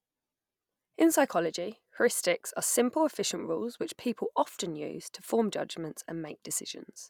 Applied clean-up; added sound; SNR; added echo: none; none; none; none.